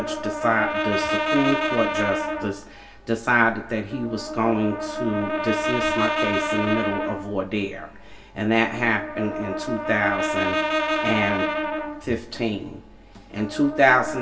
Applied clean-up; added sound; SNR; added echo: none; Brass instrument; 2 dB; reverberation time 0.2 s.